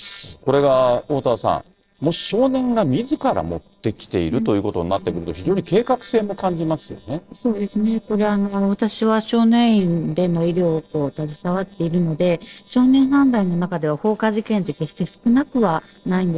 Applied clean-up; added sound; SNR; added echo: neural separator model SepFormer DNS4.